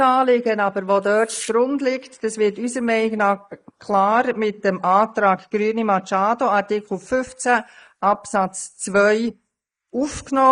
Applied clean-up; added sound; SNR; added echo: neural mask model Resemble Enhance denoiser.